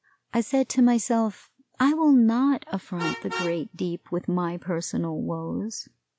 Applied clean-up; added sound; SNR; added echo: none; Vehicle horn, car horn, honking; 17 dB; none.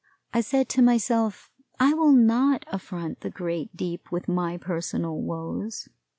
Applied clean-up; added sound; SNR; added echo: none; none; none; none.